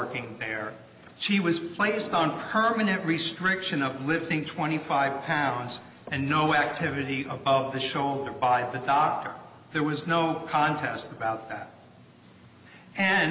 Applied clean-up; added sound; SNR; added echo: none; none; none; none.